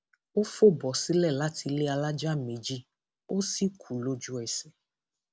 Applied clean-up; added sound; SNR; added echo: none; none; none; none.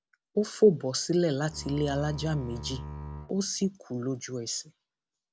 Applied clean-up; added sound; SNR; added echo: none; Bowed string instrument; 11 dB; none.